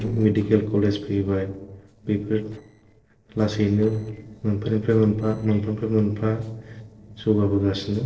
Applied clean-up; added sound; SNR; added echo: neural separator model SepFormer DNS4.